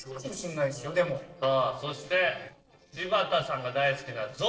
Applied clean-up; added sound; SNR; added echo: neural separator model SepFormer DNS4.